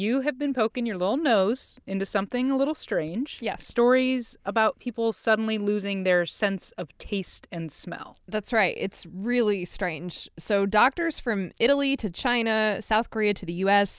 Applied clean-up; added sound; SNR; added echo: none; none; none; none.